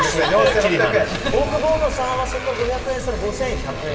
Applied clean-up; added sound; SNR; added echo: none; Motorcycle; 11 dB; reverberation time 2.2 s.